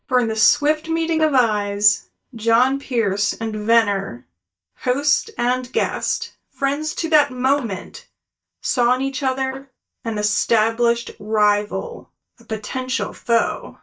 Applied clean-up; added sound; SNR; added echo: neural mask model DeepFilterNet 3.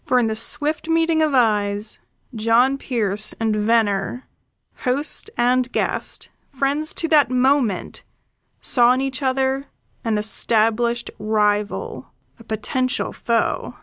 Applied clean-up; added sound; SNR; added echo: none; none; none; none.